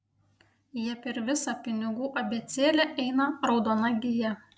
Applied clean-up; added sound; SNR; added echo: none; none; none; none.